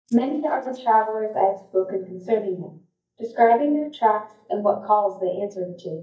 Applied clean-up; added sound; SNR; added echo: neural mask model DeepFilterNet 3.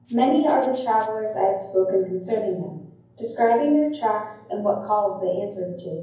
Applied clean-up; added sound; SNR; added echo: none; Rattle (instrument); 18 dB; reverberation time 0.9 s.